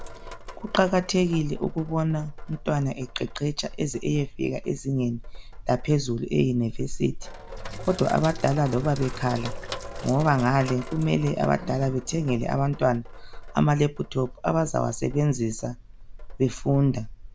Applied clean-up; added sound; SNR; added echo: none; Sink (filling or washing); 11 dB; none.